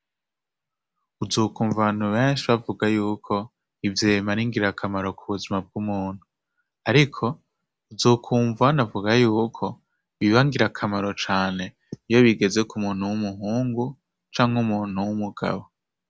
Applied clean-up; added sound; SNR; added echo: none; none; none; none.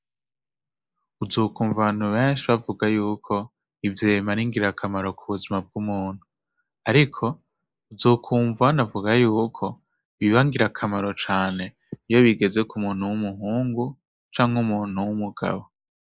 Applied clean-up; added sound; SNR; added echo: neural mask model Resemble Enhance denoiser.